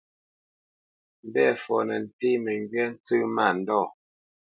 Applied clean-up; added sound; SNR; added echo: none; none; none; none.